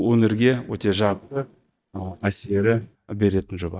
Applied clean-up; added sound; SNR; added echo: neural mask model DeepFilterNet 3.